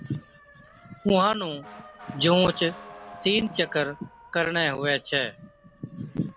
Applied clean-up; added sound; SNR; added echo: none; Motor vehicle (road) / Siren; 20 dB; none.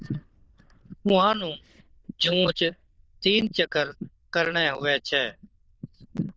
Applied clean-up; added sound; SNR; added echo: neural diffusion model UNIVERSE++.